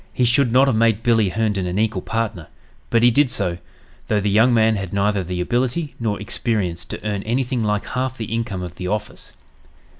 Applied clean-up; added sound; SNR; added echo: none; none; none; none.